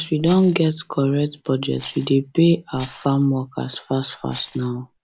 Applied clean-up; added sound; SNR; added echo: none; Rattle; 12 dB; none.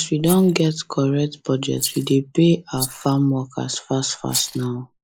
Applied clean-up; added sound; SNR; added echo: neural mask model Resemble Enhance denoiser.